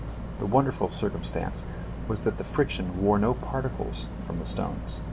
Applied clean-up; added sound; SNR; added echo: none; Boat, Water vehicle; 6 dB; none.